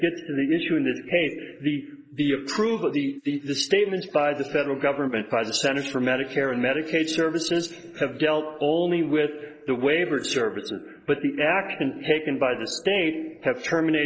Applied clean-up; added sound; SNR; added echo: neural mask model Resemble Enhance denoiser.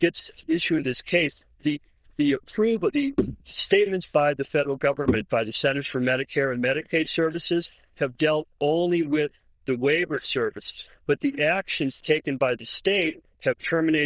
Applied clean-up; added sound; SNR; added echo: neural diffusion model UNIVERSE++.